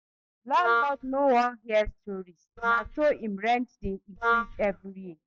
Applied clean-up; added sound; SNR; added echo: neural mask model DeepFilterNet 3.